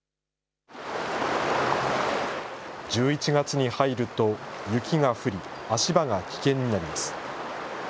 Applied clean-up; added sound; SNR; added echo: none; none; none; none.